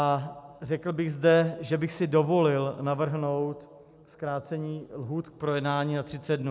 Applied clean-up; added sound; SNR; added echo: none; none; none; none.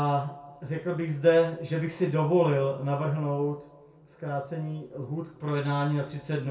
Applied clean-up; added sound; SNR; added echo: none; none; none; reverberation time 0.3 s.